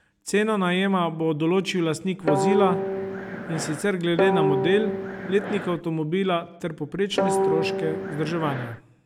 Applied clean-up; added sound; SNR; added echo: none; Guitar; 1 dB; none.